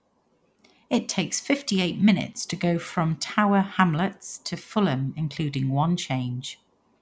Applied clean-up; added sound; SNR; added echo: none; none; none; none.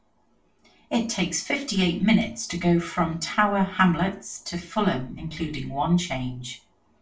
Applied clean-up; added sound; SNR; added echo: none; none; none; reverberation time 0.3 s.